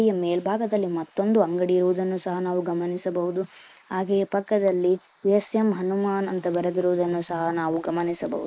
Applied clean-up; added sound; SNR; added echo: neural mask model Resemble Enhance denoiser.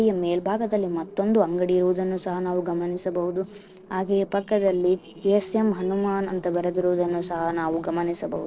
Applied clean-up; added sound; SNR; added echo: neural separator model SepFormer DNS4.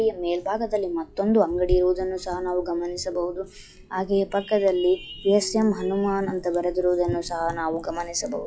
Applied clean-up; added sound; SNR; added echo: classical method log-MMSE.